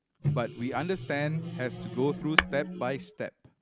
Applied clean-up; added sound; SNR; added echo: none; Tap / Hammer + Microwave oven; 1 dB; none.